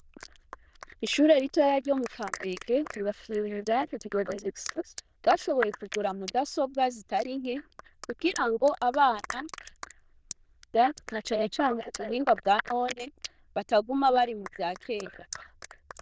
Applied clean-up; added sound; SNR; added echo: neural diffusion model UNIVERSE++.